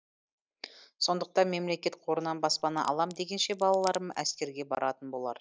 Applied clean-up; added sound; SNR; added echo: neural mask model Resemble Enhance denoiser.